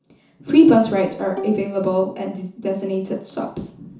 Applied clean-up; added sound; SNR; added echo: none; Bowed string instrument; 16 dB; reverberation time 0.9 s.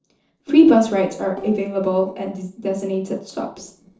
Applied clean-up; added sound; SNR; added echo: neural separator model SepFormer DNS4.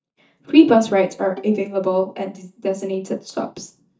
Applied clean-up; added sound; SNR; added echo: neural mask model DeepFilterNet 3.